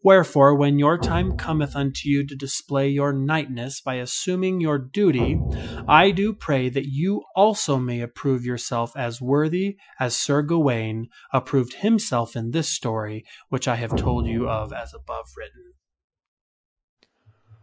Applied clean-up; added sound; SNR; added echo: classical method Wiener filter.